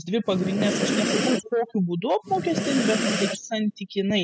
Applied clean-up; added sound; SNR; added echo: classical method spectral subtraction.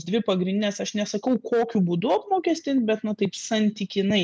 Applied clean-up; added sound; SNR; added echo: none; none; none; none.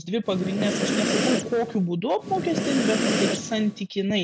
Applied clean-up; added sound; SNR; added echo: none; Breathing; 1 dB; none.